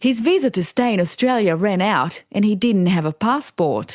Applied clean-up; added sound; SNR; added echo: none; none; none; none.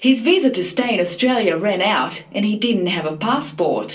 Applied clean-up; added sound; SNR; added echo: none; none; none; reverberation time 0.3 s.